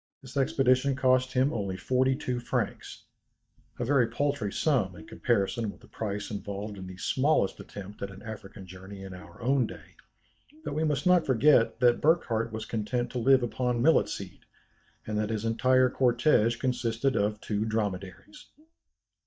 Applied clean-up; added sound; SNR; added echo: neural mask model DeepFilterNet 3.